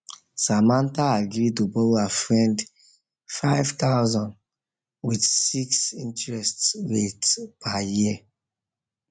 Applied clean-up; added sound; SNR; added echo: none; none; none; none.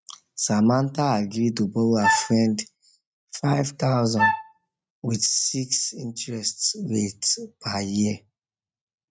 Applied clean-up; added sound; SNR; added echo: neural mask model RNNoise.